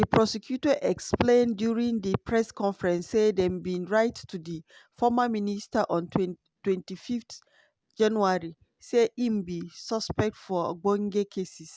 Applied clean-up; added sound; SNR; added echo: none; none; none; none.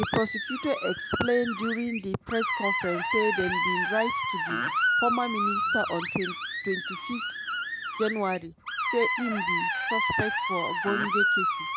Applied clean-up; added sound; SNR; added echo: none; Screech; -2 dB; none.